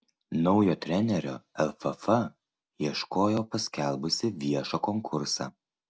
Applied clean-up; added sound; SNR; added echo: none; none; none; none.